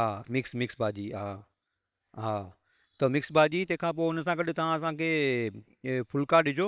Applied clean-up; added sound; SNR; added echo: neural separator model SepFormer WHAM!.